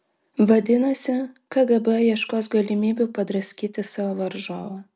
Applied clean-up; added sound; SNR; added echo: none; none; none; none.